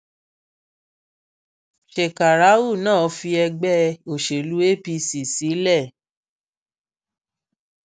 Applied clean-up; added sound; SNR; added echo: none; none; none; none.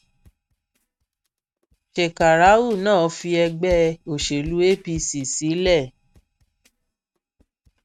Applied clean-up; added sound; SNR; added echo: neural mask model RNNoise.